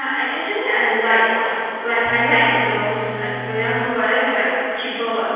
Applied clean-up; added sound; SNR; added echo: none; Bowed string instrument; 12 dB; reverberation time 2.1 s.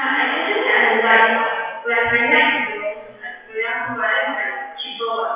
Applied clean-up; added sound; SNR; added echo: classical method WPE with log-MMSE.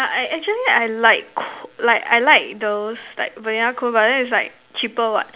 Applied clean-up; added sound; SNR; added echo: none; none; none; none.